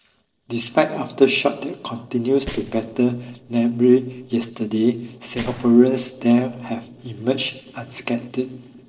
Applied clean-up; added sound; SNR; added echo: neural separator model SepFormer DNS4.